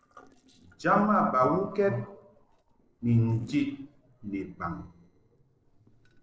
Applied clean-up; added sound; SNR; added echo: neural separator model SepFormer DNS4.